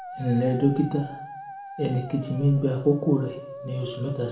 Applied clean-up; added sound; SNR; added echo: none; Musical instrument; 14 dB; reverberation time 0.6 s.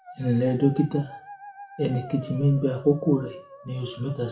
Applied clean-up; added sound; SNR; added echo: classical method WPE with log-MMSE.